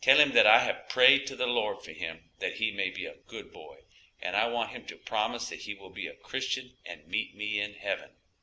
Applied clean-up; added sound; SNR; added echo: none; none; none; none.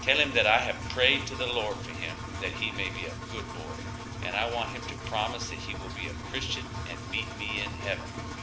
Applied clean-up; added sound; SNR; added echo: none; Engine; 6 dB; none.